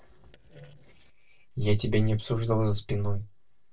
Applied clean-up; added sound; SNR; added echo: neural separator model SepFormer DNS4.